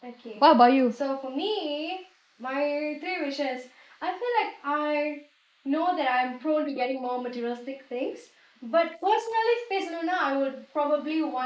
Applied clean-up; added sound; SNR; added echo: neural mask model Resemble Enhance denoiser.